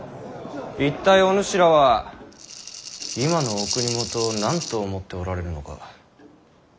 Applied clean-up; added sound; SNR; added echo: none; Rattle (instrument); 8 dB; none.